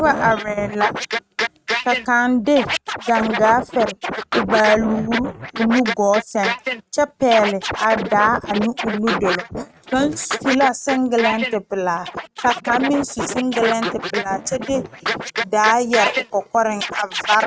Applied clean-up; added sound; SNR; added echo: neural mask model RNNoise.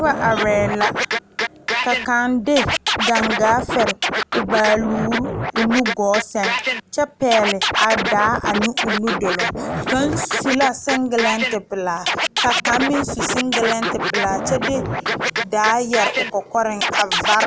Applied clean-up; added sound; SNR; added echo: none; Scratching (performance technique); 2 dB; none.